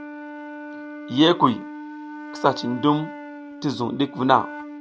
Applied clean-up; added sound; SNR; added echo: none; Wind instrument, woodwind instrument; 12 dB; none.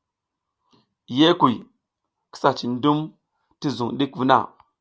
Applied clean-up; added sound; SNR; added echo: none; none; none; none.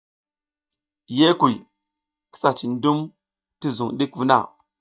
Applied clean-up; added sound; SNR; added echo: neural mask model DeepFilterNet 3.